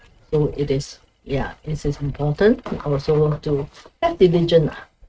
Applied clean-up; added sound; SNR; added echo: neural mask model RNNoise.